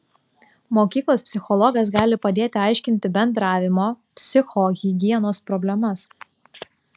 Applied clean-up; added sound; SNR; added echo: none; none; none; none.